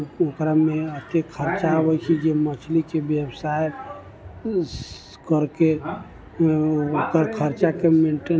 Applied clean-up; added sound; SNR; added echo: none; none; none; none.